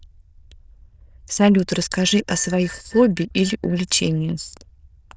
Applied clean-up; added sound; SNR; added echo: neural diffusion model UNIVERSE++.